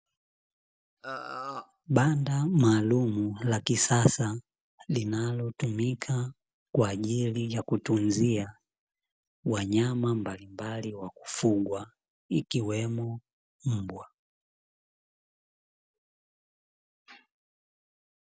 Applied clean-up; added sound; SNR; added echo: none; Burping, eructation; 9 dB; none.